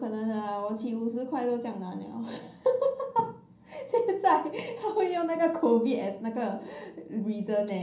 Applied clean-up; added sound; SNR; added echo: none; none; none; reverberation time 0.6 s.